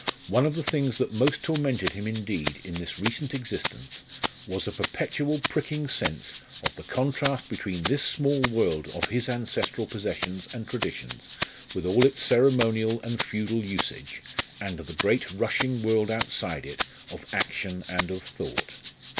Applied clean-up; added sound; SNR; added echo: none; Rattle (instrument); 8 dB; none.